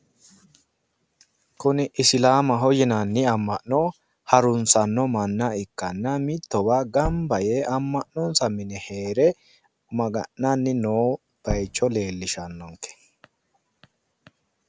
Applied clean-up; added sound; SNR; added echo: none; Tap / Bass drum; 10 dB; none.